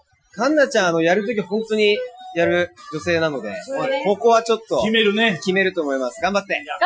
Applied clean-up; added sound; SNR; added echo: classical method Wiener filter.